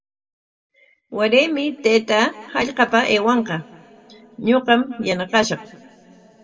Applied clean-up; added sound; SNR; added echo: none; none; none; reverberation time 1.6 s.